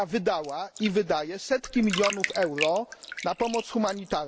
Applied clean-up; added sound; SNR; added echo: none; Bathtub (filling or washing); 9 dB; none.